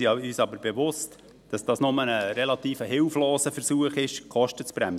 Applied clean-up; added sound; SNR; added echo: none; none; none; none.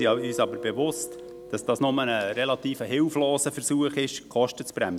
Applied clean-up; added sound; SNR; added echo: none; Guitar; 14 dB; none.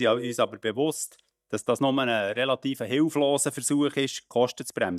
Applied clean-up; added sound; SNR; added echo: neural mask model DeepFilterNet 3.